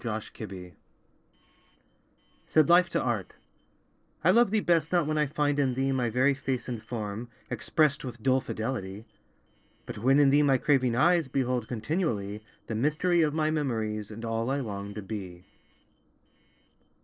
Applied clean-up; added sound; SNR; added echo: neural separator model SepFormer DNS4.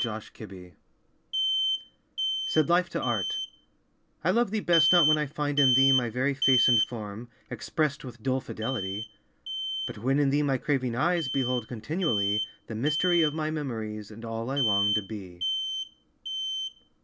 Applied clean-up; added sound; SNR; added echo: none; Alarm; 2 dB; none.